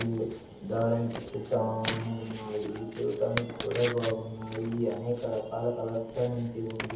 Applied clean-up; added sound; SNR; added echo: none; Tearing; 9 dB; reverberation time 0.7 s.